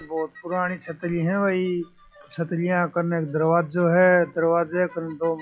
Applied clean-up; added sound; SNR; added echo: classical method log-MMSE.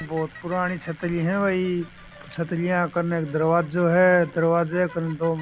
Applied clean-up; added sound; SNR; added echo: none; Bicycle; 20 dB; none.